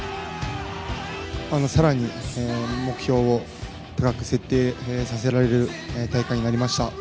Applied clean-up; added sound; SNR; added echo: none; none; none; none.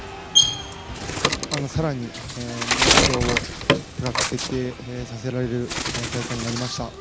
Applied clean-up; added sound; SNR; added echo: none; Bird; -4 dB; none.